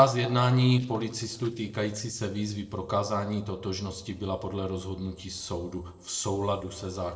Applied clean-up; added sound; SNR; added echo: neural separator model SepFormer DNS4.